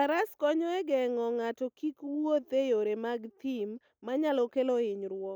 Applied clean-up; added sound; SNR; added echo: none; none; none; none.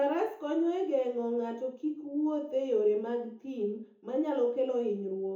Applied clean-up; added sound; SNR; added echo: none; none; none; reverberation time 0.7 s.